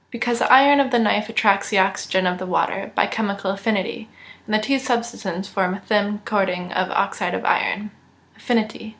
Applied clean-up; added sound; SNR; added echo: none; none; none; none.